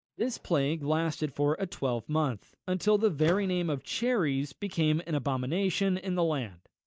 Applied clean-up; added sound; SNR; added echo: neural mask model DeepFilterNet 3.